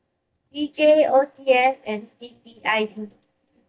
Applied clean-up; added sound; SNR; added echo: neural mask model DeepFilterNet 3.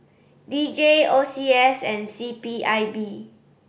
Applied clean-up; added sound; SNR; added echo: none; none; none; none.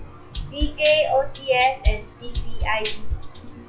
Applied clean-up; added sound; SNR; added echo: classical method log-MMSE.